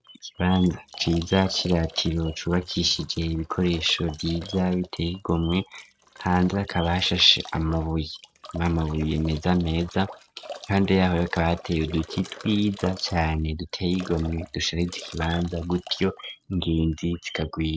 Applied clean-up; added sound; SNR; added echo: neural mask model RNNoise.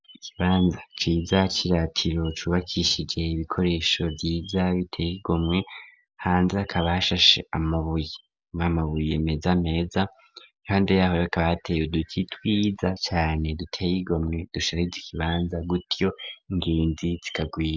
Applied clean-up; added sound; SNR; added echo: none; none; none; none.